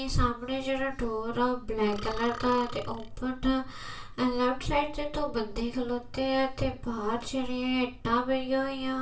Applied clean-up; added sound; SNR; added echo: none; Burping, eructation; 14 dB; reverberation time 0.3 s.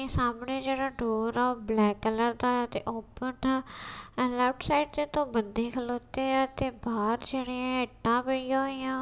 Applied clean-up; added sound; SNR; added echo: none; none; none; none.